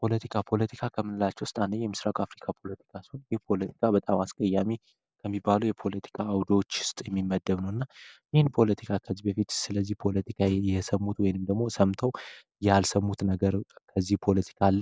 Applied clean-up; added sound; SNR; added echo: none; none; none; none.